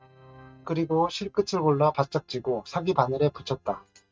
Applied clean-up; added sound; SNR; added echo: neural mask model RNNoise.